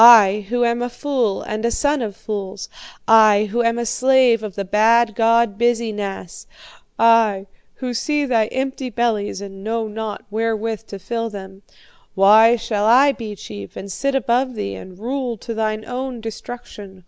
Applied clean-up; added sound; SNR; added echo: none; none; none; none.